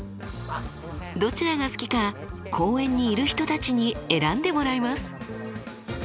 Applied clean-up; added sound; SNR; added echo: none; none; none; none.